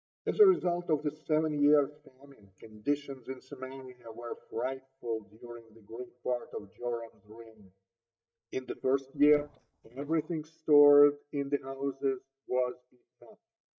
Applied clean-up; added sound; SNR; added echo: neural mask model DeepFilterNet 3.